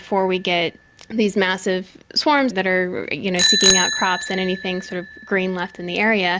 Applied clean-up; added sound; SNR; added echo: none; Bicycle bell; 5 dB; none.